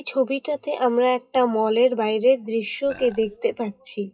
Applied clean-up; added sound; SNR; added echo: classical method WPE with log-MMSE.